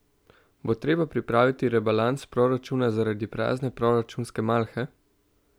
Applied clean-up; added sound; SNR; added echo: none; none; none; none.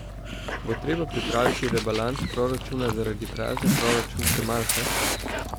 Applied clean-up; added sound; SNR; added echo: none; Dog; 0 dB; none.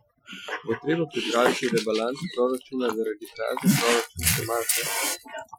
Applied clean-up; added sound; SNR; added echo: classical method Wiener filter.